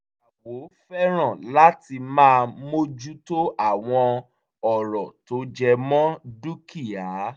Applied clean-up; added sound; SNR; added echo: none; none; none; none.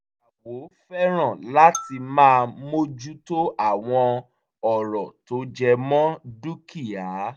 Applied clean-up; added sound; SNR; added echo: none; Marimba, xylophone; 18 dB; none.